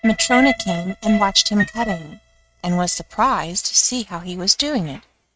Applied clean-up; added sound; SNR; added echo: neural mask model RNNoise.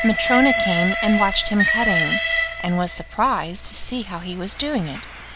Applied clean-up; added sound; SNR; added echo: none; Train; 3 dB; none.